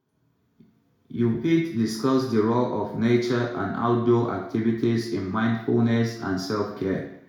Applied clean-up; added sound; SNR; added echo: none; none; none; reverberation time 0.6 s.